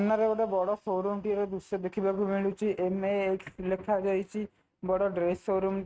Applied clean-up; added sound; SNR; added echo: neural mask model RNNoise.